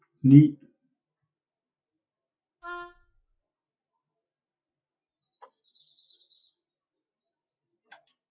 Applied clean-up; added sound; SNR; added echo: classical method log-MMSE.